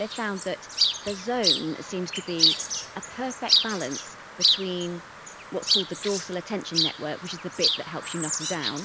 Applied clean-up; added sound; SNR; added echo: none; Chirp, tweet; -4 dB; none.